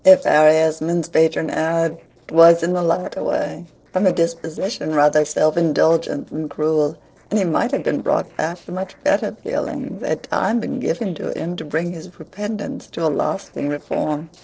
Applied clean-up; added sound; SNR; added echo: neural separator model SepFormer DNS4.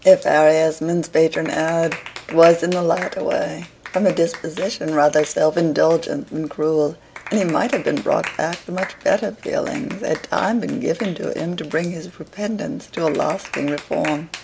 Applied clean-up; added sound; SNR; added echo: none; Clapping; 17 dB; none.